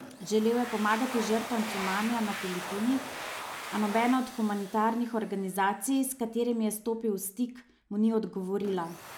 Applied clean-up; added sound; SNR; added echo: none; Domestic sounds, home sounds; 11 dB; none.